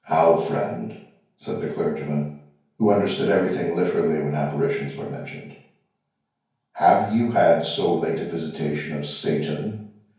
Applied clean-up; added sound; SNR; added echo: none; none; none; reverberation time 0.5 s.